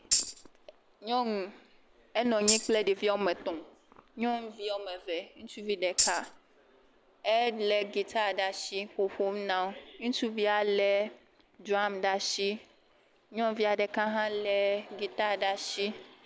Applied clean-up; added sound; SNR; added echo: none; Tambourine; 0 dB; none.